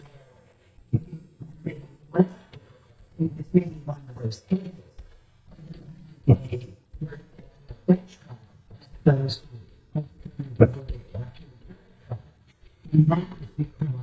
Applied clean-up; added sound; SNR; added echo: neural mask model DeepFilterNet 3.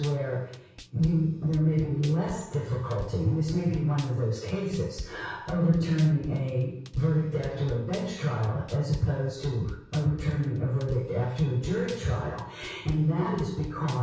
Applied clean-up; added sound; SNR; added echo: none; Drum kit; 17 dB; reverberation time 0.6 s.